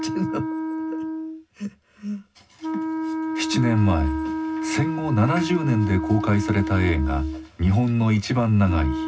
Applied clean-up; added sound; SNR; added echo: none; Wind instrument, woodwind instrument; 5 dB; reverberation time 0.4 s.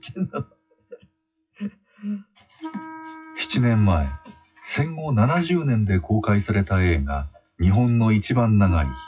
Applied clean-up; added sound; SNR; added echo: classical method WPE with log-MMSE.